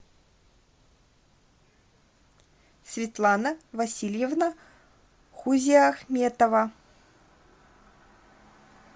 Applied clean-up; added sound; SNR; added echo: none; none; none; none.